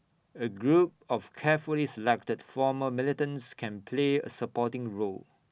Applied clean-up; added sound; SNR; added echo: none; none; none; none.